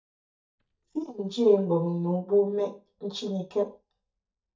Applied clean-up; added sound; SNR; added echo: neural mask model DeepFilterNet 3.